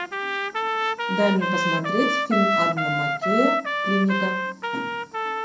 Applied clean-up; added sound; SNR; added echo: none; Trumpet; -1 dB; reverberation time 0.6 s.